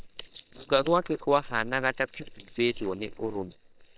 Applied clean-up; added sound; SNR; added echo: neural separator model SepFormer WHAM!.